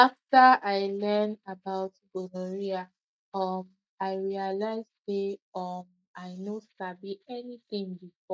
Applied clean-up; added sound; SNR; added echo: neural mask model DeepFilterNet 3.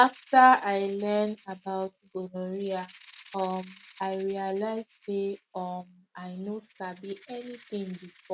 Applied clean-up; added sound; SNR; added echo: none; Rattle (instrument); 17 dB; none.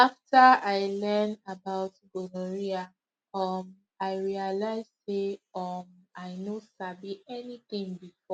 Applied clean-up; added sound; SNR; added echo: none; none; none; none.